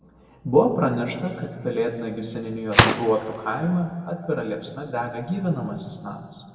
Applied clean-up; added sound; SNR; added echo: none; Gunshot, gunfire; 2 dB; reverberation time 1.8 s.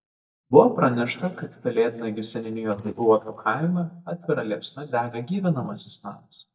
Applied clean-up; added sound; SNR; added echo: neural mask model DeepFilterNet 3.